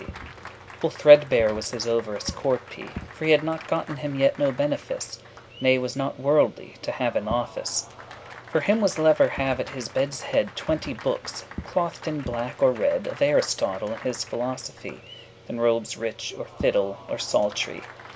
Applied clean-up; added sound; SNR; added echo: none; Applause + Fireworks; 17 dB; none.